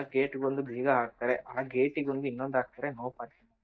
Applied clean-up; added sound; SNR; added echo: neural mask model DeepFilterNet 3.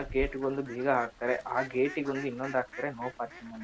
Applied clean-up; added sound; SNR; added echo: none; Fowl; 12 dB; none.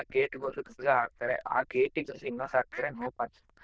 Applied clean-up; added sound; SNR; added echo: neural diffusion model UNIVERSE++.